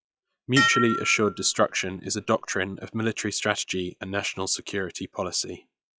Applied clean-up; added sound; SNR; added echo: classical method log-MMSE.